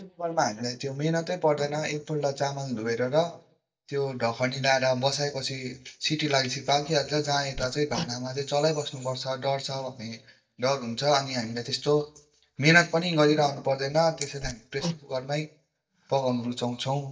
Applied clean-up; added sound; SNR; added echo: neural mask model DeepFilterNet 3.